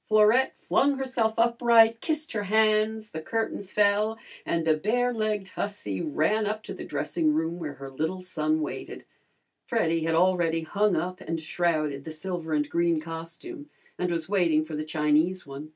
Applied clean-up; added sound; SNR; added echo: none; none; none; none.